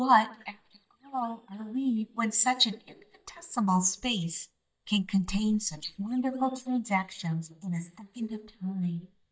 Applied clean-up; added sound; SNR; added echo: neural mask model DeepFilterNet 3.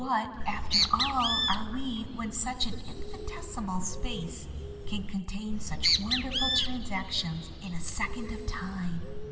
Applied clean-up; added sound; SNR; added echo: none; Bird; -1 dB; reverberation time 2.0 s.